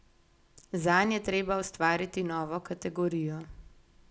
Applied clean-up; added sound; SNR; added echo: none; none; none; none.